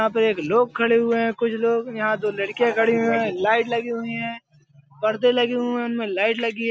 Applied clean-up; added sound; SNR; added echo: none; none; none; none.